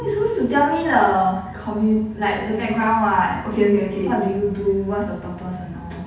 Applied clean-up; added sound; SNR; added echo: none; none; none; reverberation time 0.8 s.